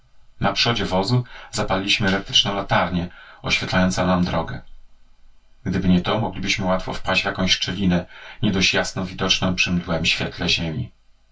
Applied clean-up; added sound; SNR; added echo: none; none; none; reverberation time 0.1 s.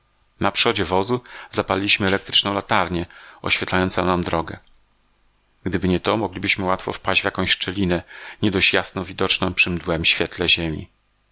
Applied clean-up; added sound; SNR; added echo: none; none; none; none.